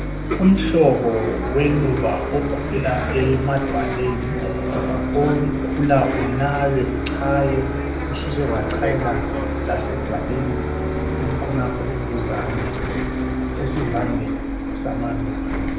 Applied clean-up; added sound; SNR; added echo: none; Bus; 1 dB; reverberation time 0.8 s.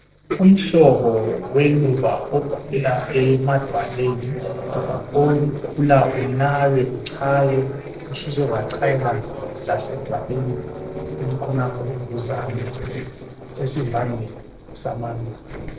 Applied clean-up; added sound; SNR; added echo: neural separator model SepFormer DNS4.